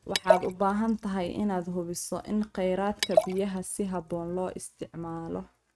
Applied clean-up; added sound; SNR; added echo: neural mask model RNNoise.